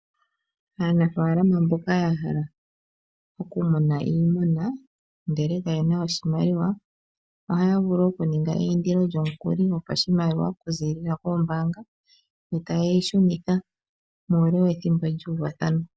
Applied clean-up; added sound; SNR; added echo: none; none; none; none.